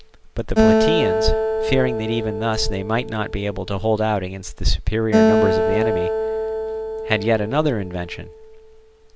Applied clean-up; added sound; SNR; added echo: none; Acoustic guitar; -1 dB; none.